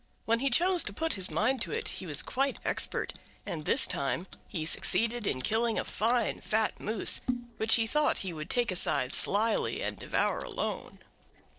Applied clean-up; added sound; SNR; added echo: neural separator model SepFormer DNS4.